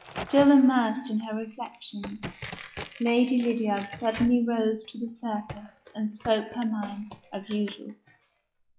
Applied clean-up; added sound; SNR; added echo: classical method log-MMSE.